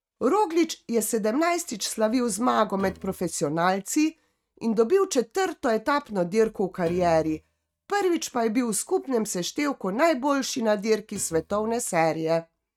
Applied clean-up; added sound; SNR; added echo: neural mask model RNNoise.